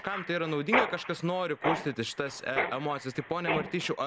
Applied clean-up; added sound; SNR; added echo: none; Mechanisms; 2 dB; none.